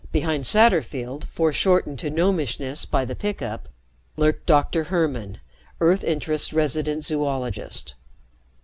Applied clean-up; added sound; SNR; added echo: none; none; none; none.